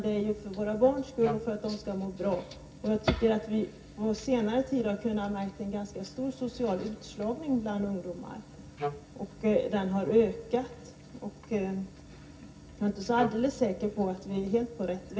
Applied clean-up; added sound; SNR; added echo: none; Wind instrument, woodwind instrument; 6 dB; reverberation time 0.4 s.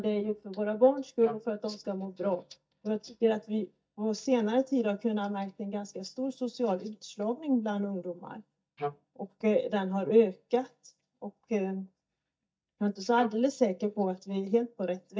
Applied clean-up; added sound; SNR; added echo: neural mask model DeepFilterNet 3.